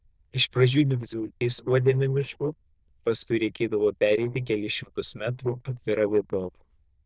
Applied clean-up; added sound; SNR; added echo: neural diffusion model UNIVERSE++.